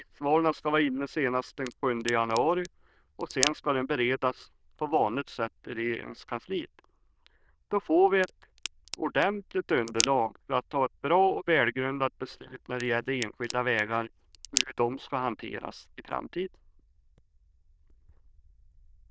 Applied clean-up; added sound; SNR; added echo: neural diffusion model UNIVERSE++.